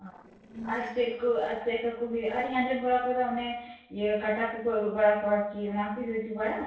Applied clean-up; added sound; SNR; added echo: neural separator model SepFormer DNS4.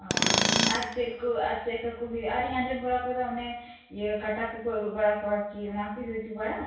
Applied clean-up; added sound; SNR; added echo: none; Tools; -3 dB; reverberation time 0.6 s.